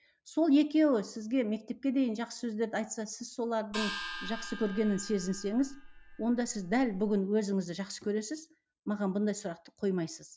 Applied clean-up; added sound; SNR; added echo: none; Gong; 11 dB; none.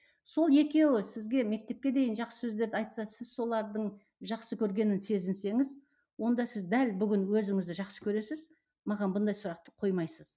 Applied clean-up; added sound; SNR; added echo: none; none; none; none.